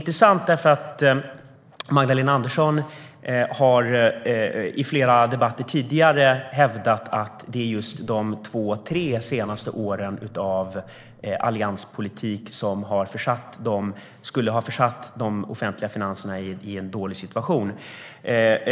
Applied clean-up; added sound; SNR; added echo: neural separator model SepFormer DNS4.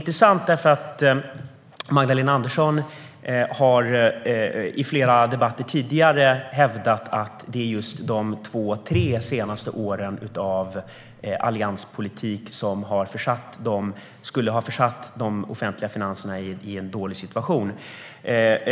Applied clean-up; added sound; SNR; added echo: none; Bowed string instrument; 10 dB; none.